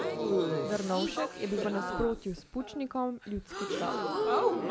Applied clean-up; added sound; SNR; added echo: none; Crowd / Gasp; -2 dB; none.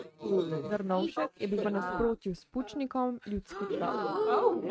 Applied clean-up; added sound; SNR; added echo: neural mask model RNNoise.